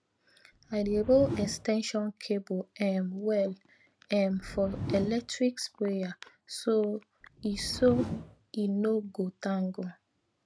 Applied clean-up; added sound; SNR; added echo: none; Whoosh, swoosh, swish; 11 dB; none.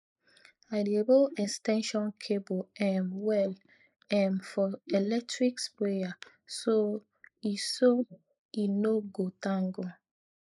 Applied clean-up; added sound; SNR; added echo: neural mask model Resemble Enhance denoiser.